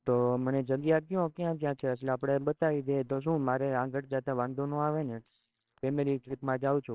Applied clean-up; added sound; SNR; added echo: neural separator model SepFormer WHAMR!.